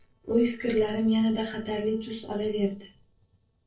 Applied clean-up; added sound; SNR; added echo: neural separator model SepFormer DNS4.